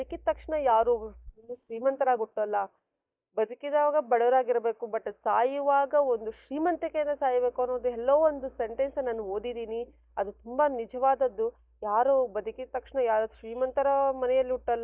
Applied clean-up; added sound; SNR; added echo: neural mask model DeepFilterNet 3.